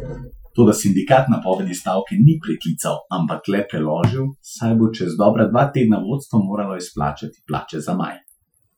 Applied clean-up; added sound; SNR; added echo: classical method Wiener filter.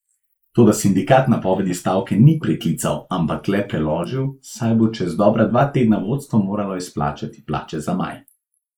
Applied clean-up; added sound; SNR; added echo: neural mask model Resemble Enhance denoiser.